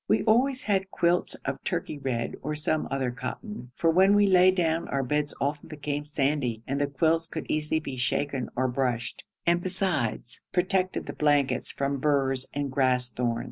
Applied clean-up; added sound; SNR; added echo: none; none; none; none.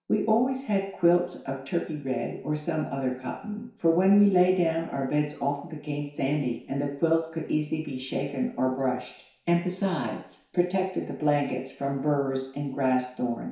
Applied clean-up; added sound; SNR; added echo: none; none; none; reverberation time 0.6 s.